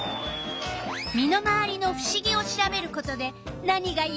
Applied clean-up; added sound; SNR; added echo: none; none; none; none.